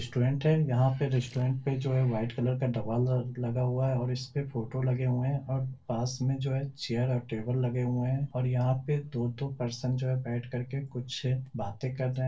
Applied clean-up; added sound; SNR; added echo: neural separator model SepFormer DNS4.